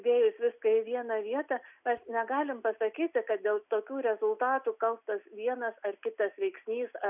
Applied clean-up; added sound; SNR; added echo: none; none; none; none.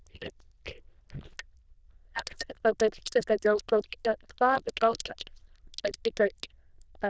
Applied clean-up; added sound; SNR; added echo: neural diffusion model UNIVERSE++.